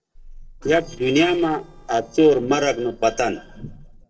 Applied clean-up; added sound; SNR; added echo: neural separator model SepFormer DNS4.